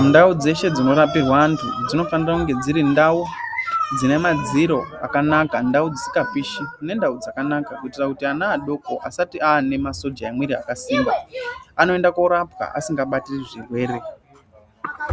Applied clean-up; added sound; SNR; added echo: none; none; none; none.